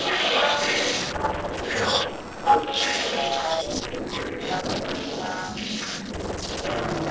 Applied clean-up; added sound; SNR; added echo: neural separator model SepFormer DNS4.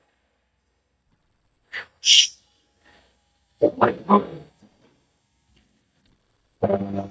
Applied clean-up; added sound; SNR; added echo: neural mask model DeepFilterNet 3.